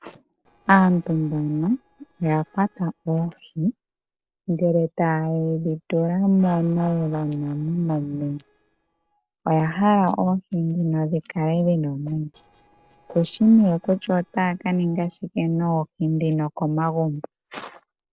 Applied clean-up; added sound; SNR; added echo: neural separator model SepFormer DNS4.